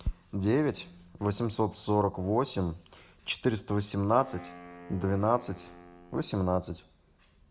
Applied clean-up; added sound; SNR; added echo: none; Wind instrument, woodwind instrument; 19 dB; none.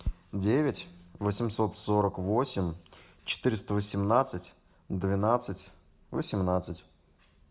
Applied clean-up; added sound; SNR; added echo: none; none; none; none.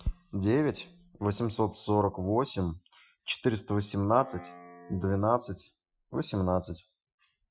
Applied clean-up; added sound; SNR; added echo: classical method Wiener filter.